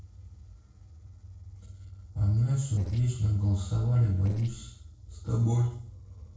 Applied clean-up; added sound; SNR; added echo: neural separator model SepFormer DNS4.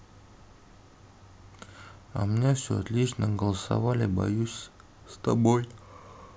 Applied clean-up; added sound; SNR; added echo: none; none; none; none.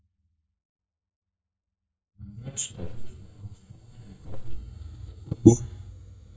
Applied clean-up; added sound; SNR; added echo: neural mask model DeepFilterNet 3.